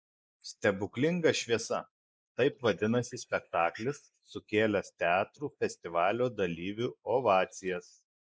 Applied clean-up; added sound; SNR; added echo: neural mask model Resemble Enhance denoiser.